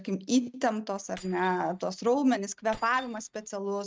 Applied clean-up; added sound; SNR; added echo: neural mask model RNNoise.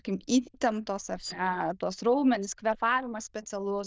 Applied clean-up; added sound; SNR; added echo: neural diffusion model UNIVERSE++.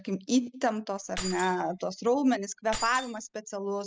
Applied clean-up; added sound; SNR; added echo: classical method spectral subtraction.